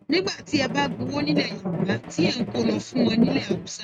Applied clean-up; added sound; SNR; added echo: neural mask model RNNoise.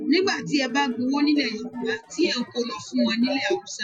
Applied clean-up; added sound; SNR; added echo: classical method Wiener filter.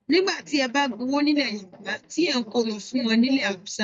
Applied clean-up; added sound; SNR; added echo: neural mask model DeepFilterNet 3.